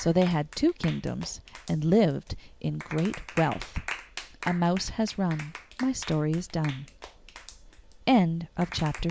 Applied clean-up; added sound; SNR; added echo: none; Clapping; 15 dB; none.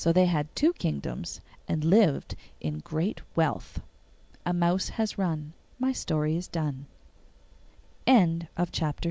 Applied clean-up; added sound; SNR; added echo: none; none; none; none.